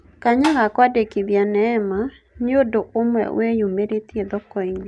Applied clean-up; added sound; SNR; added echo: none; Tap; 8 dB; none.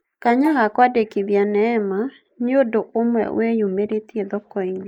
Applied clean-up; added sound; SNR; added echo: neural mask model Resemble Enhance denoiser.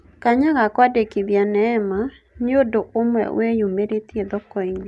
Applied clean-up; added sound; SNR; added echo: none; none; none; none.